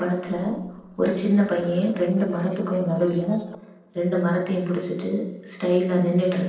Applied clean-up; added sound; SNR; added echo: neural separator model SepFormer DNS4.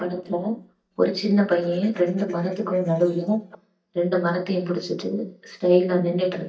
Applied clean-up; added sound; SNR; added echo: neural mask model DeepFilterNet 3.